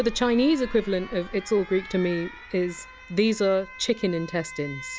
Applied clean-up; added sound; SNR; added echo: none; Alarm; 16 dB; none.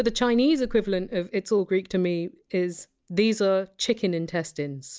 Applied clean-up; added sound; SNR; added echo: none; none; none; none.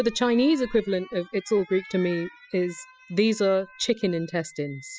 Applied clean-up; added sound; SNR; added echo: classical method spectral subtraction.